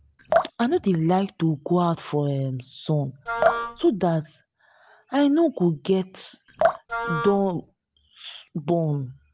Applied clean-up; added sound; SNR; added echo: none; Drip + Wind instrument, woodwind instrument; 4 dB; none.